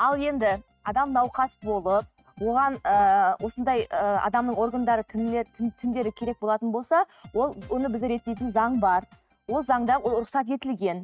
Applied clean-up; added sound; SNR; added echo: neural mask model RNNoise.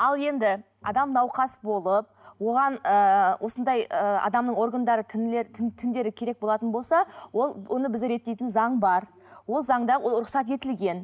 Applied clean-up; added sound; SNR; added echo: none; none; none; none.